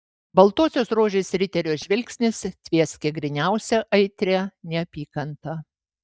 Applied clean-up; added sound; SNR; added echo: neural mask model DeepFilterNet 3.